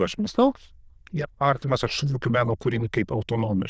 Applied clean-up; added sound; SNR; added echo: neural diffusion model UNIVERSE++.